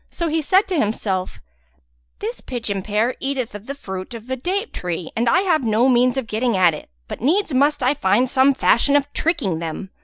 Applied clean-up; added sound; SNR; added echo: none; none; none; none.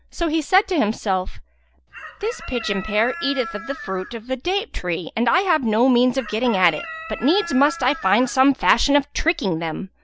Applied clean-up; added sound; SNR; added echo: none; Chicken, rooster; 13 dB; none.